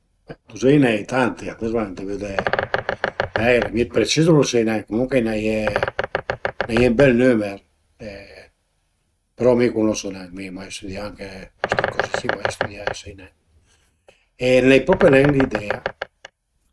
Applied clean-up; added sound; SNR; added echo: neural mask model RNNoise.